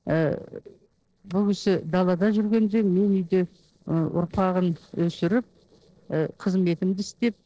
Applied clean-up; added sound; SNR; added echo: neural separator model SepFormer DNS4.